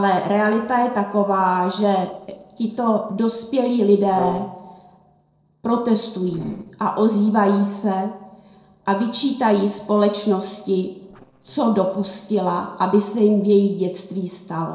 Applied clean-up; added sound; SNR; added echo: neural separator model SepFormer DNS4.